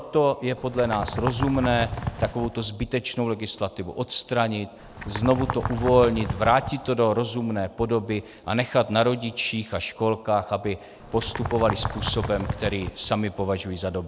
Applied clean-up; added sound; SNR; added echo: none; Bird; 7 dB; none.